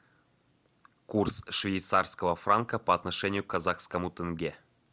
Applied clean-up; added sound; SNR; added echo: none; none; none; none.